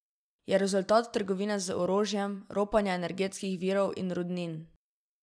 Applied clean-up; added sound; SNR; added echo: none; none; none; none.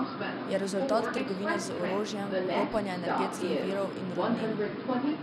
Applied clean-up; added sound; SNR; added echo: none; Subway, metro, underground; -2 dB; none.